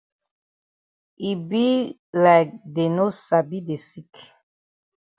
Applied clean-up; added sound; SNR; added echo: none; none; none; none.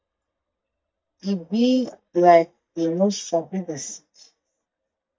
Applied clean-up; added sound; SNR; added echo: neural mask model DeepFilterNet 3.